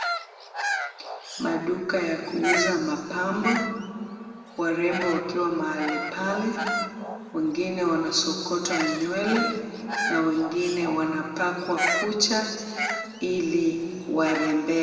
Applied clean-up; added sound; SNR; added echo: none; Bird vocalization, bird call, bird song; 6 dB; reverberation time 2.4 s.